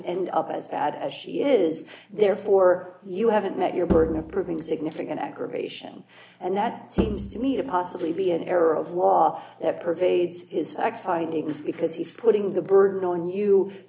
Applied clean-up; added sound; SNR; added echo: none; Bowed string instrument; 7 dB; none.